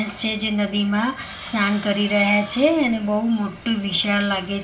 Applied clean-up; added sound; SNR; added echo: none; Sawing; 15 dB; reverberation time 0.3 s.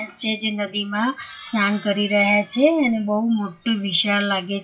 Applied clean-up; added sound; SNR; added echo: classical method WPE with log-MMSE.